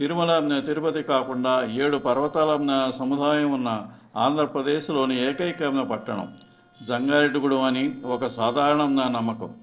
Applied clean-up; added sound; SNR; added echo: neural separator model SepFormer DNS4.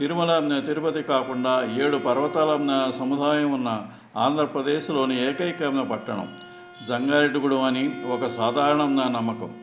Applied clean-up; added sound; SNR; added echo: none; Bowed string instrument; 15 dB; none.